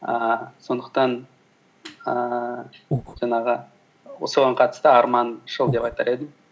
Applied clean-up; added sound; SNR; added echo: none; Breathing; 3 dB; none.